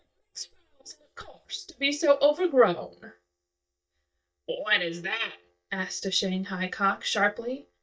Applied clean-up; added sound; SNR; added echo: neural mask model DeepFilterNet 3.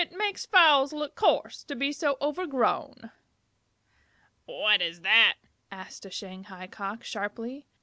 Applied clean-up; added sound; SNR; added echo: none; none; none; none.